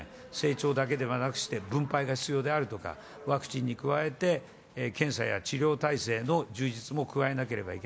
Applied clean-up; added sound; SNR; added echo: none; none; none; none.